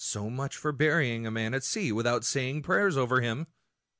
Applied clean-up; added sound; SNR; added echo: none; none; none; none.